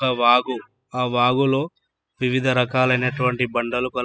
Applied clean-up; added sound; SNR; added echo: classical method spectral subtraction.